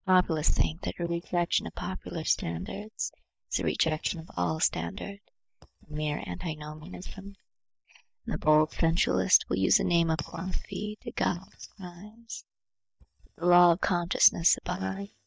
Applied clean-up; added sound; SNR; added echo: neural mask model DeepFilterNet 3.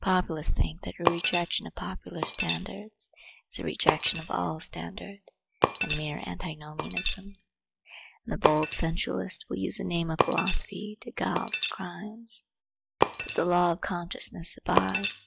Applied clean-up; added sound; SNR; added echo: classical method log-MMSE.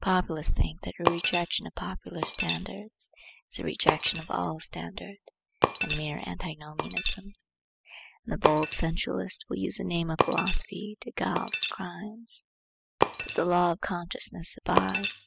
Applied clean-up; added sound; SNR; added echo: classical method spectral subtraction.